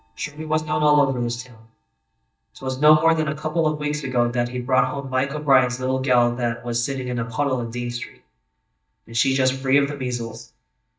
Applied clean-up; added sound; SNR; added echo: neural mask model DeepFilterNet 3.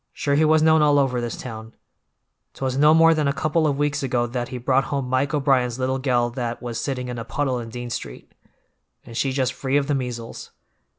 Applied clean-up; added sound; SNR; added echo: none; none; none; none.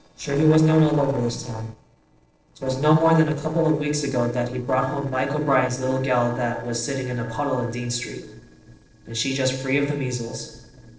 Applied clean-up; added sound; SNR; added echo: neural separator model SepFormer DNS4.